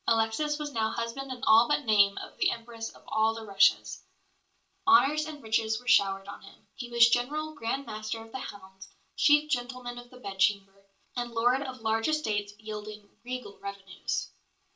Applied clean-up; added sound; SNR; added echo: none; none; none; reverberation time 0.2 s.